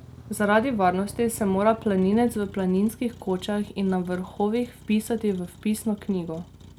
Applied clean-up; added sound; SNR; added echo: none; Motor vehicle (road); 19 dB; none.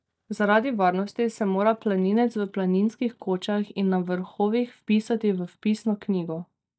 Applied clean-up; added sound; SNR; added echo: neural mask model DeepFilterNet 3.